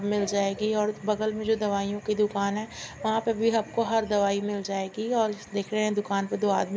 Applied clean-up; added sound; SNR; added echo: none; none; none; none.